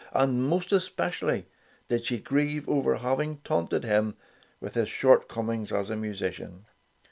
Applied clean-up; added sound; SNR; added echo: none; none; none; none.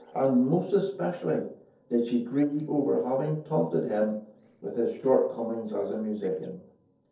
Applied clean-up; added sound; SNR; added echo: neural separator model SepFormer DNS4.